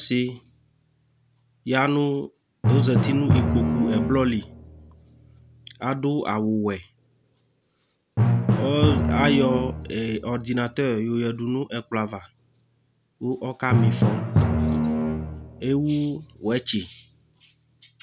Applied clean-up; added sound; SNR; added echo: none; Drum; 0 dB; none.